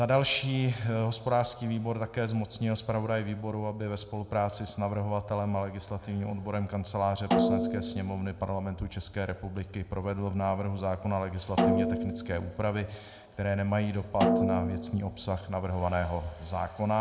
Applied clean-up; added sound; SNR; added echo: none; Snare drum; 2 dB; reverberation time 0.8 s.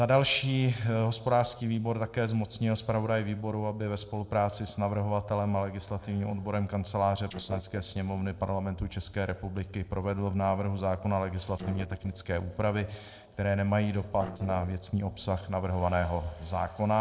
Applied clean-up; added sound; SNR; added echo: neural separator model SepFormer DNS4.